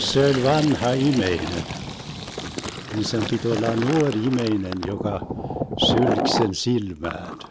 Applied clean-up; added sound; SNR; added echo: none; Fill (with liquid); 5 dB; none.